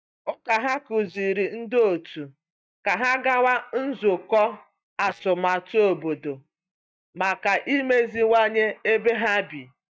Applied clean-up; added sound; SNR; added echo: neural mask model DeepFilterNet 3.